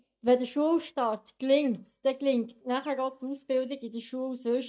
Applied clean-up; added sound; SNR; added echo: neural mask model DeepFilterNet 3.